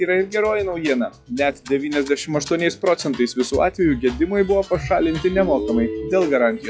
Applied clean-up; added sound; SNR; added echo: classical method log-MMSE.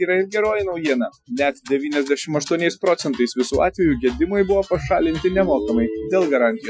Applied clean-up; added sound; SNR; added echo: classical method Wiener filter.